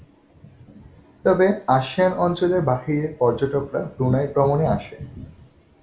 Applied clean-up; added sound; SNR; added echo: none; none; none; reverberation time 0.4 s.